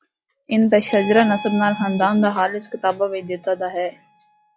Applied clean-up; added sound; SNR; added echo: classical method log-MMSE.